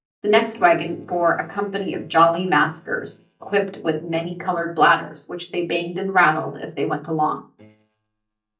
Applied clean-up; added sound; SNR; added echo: neural mask model DeepFilterNet 3.